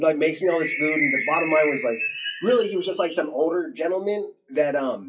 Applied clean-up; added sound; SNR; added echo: classical method WPE with log-MMSE.